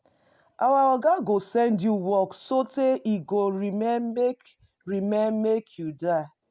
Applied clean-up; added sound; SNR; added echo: none; none; none; none.